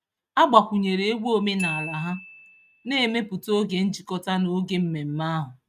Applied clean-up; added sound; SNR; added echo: neural mask model RNNoise.